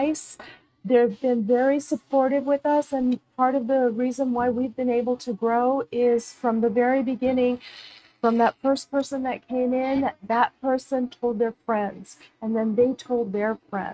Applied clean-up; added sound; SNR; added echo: neural mask model RNNoise.